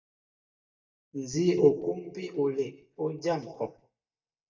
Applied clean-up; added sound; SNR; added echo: neural mask model DeepFilterNet 3.